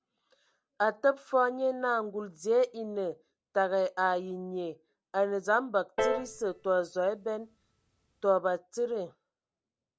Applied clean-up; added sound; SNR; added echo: none; Piano; 6 dB; none.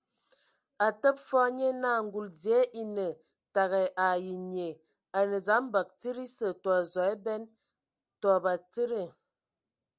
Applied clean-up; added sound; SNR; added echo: none; none; none; none.